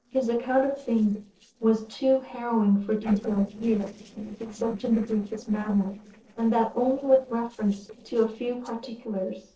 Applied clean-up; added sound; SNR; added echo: neural separator model SepFormer DNS4.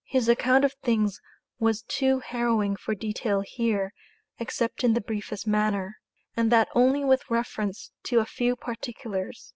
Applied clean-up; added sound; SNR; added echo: none; none; none; none.